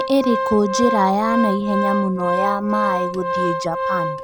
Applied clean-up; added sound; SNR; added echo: none; Organ; 2 dB; none.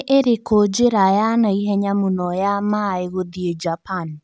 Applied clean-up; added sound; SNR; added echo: none; none; none; none.